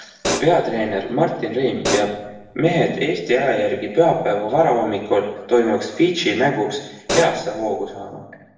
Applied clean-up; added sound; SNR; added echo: none; Hi-hat; 8 dB; reverberation time 0.9 s.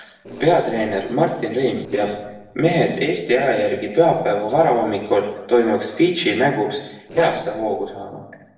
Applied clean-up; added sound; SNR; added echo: neural separator model SepFormer DNS4.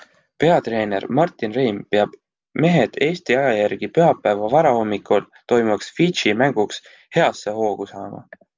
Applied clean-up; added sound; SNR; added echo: none; none; none; none.